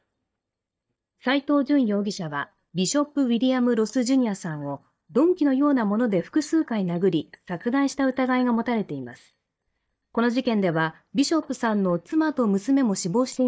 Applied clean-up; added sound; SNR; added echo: neural mask model DeepFilterNet 3.